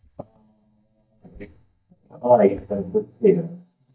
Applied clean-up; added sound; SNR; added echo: neural mask model DeepFilterNet 3.